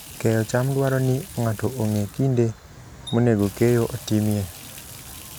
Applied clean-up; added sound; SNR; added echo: none; Water tap, faucet; 19 dB; none.